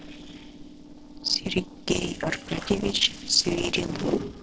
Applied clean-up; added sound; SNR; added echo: neural separator model SepFormer DNS4.